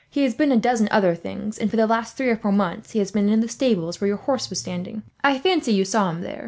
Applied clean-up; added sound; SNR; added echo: none; none; none; none.